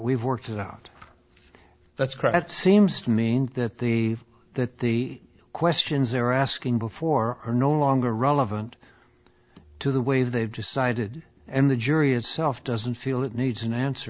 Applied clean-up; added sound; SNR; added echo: none; none; none; none.